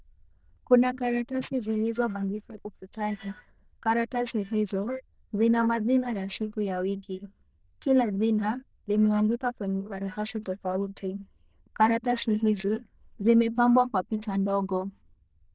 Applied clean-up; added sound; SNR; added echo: neural diffusion model UNIVERSE++.